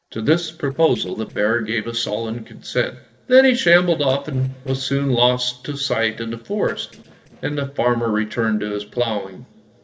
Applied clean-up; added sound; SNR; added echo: neural separator model SepFormer DNS4.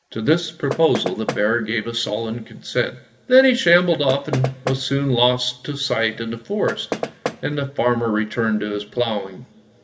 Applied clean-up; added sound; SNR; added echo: none; Knock; 8 dB; reverberation time 2.2 s.